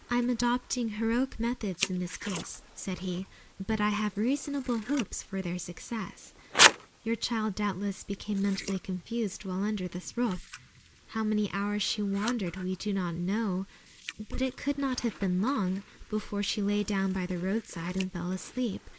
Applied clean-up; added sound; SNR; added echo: neural mask model Resemble Enhance denoiser.